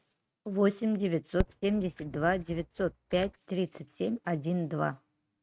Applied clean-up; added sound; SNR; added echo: neural mask model RNNoise.